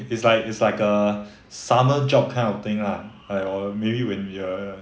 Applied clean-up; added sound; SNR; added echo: none; none; none; none.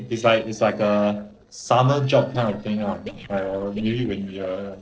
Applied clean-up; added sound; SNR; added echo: neural separator model SepFormer DNS4.